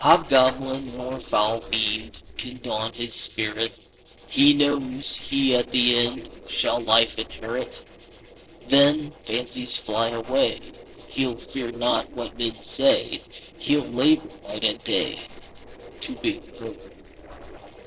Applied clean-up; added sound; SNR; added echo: neural separator model SepFormer DNS4.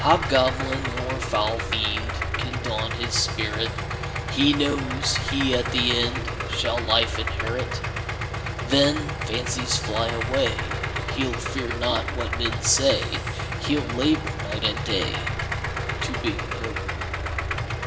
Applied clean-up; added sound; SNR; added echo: none; Idling; 2 dB; reverberation time 2.6 s.